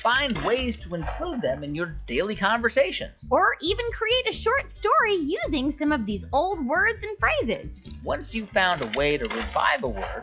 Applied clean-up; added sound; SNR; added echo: classical method log-MMSE.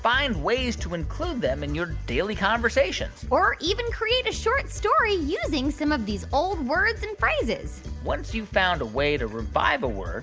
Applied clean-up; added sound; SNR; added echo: none; none; none; none.